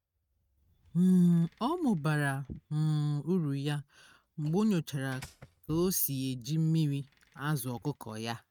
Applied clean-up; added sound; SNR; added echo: neural mask model RNNoise.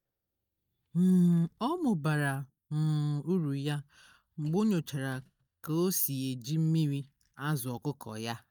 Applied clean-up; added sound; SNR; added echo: neural mask model DeepFilterNet 3.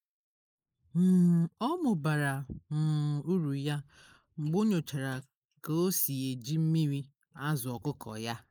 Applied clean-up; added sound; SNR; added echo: neural mask model Resemble Enhance denoiser.